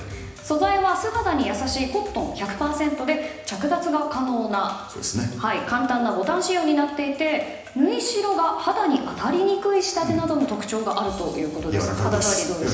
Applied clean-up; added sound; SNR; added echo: none; none; none; reverberation time 1.0 s.